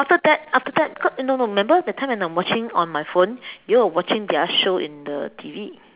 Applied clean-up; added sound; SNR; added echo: none; none; none; none.